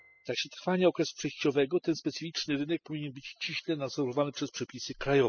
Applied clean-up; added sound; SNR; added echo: classical method spectral subtraction.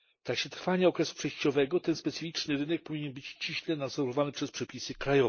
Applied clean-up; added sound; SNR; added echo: neural mask model Resemble Enhance denoiser.